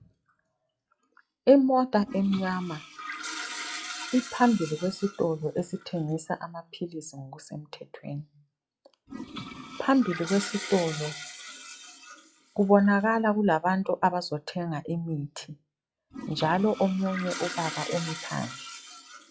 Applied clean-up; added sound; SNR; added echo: classical method log-MMSE.